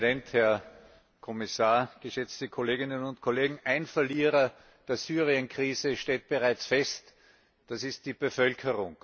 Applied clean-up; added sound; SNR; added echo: none; none; none; none.